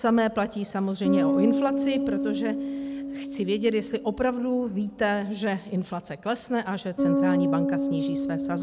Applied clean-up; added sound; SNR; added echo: none; Bass guitar; 1 dB; none.